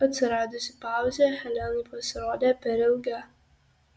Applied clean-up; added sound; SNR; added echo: none; none; none; none.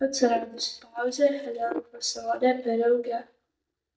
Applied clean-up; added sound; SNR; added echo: neural mask model DeepFilterNet 3.